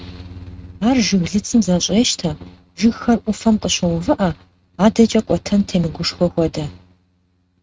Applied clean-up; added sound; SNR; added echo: neural mask model RNNoise.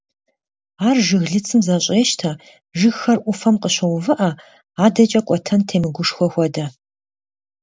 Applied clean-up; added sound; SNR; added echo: none; none; none; none.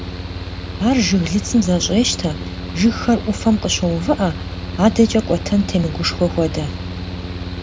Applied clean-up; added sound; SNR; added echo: none; Mechanical fan; 8 dB; none.